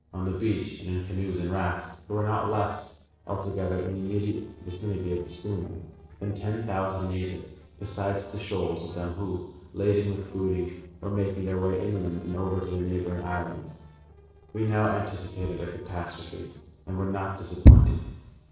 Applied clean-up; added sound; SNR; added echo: neural separator model SepFormer DNS4.